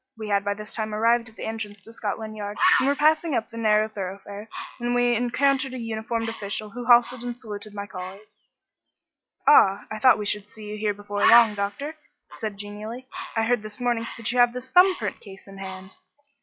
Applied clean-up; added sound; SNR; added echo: classical method log-MMSE.